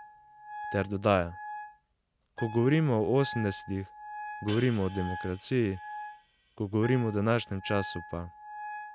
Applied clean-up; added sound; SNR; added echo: none; Hi-hat + Wind instrument, woodwind instrument; 13 dB; none.